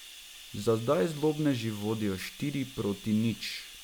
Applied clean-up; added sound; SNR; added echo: none; Bathtub (filling or washing); 17 dB; none.